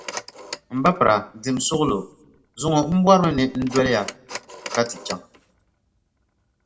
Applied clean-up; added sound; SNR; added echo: none; Telephone; 17 dB; reverberation time 0.4 s.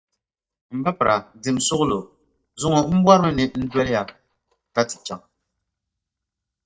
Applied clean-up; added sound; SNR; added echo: neural mask model DeepFilterNet 3.